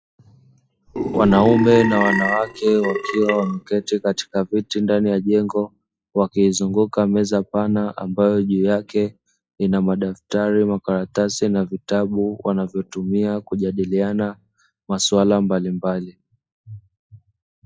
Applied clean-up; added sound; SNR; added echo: classical method log-MMSE.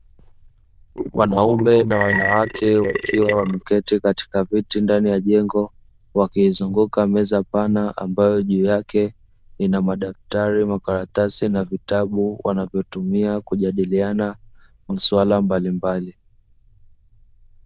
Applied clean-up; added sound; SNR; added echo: neural diffusion model UNIVERSE++.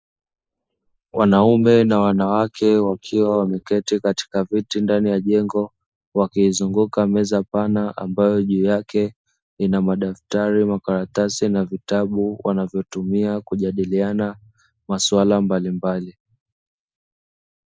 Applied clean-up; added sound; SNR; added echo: neural mask model Resemble Enhance denoiser.